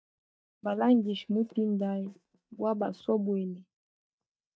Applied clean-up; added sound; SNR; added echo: neural mask model DeepFilterNet 3.